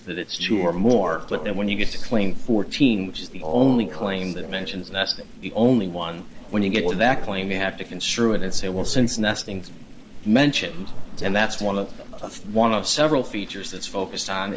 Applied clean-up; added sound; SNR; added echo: neural separator model SepFormer DNS4.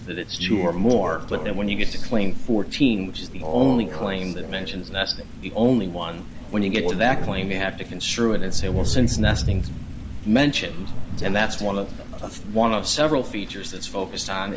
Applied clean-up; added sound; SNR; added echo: none; Crow; 2 dB; none.